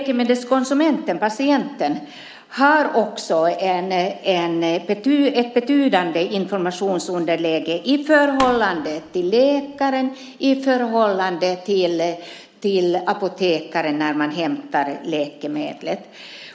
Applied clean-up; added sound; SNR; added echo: none; Fireworks; 15 dB; none.